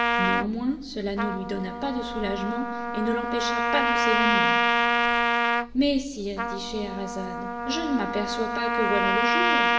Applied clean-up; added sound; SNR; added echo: none; Trumpet; -4 dB; reverberation time 2.2 s.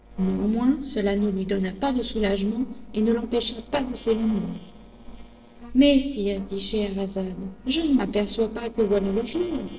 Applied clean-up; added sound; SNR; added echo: neural separator model SepFormer DNS4.